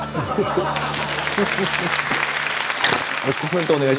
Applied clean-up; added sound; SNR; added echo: none; none; none; none.